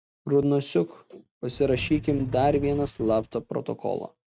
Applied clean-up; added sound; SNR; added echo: neural mask model RNNoise.